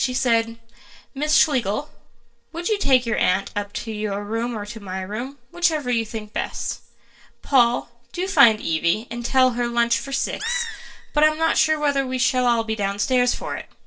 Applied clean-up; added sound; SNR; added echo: neural separator model SepFormer DNS4.